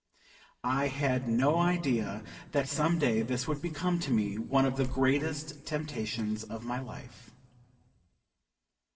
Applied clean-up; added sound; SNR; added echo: none; Slam; 11 dB; reverberation time 2.1 s.